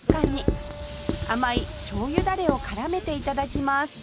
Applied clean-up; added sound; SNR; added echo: none; Writing; 0 dB; none.